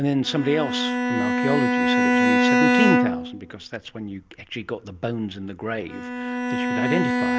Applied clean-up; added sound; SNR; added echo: none; Bowed string instrument; -4 dB; none.